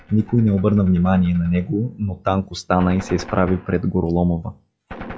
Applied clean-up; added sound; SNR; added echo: classical method log-MMSE.